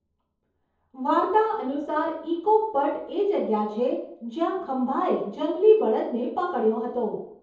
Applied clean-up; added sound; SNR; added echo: none; none; none; reverberation time 0.7 s.